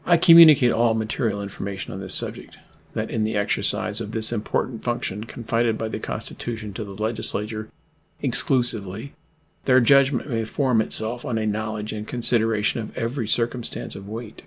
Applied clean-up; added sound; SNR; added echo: none; none; none; none.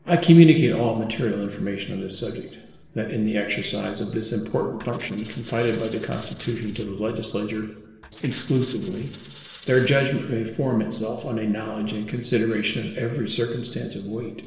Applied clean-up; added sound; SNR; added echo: neural separator model SepFormer DNS4.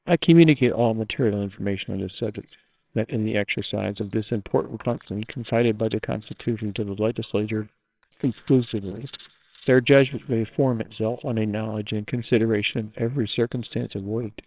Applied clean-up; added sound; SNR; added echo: neural separator model SepFormer WHAMR!.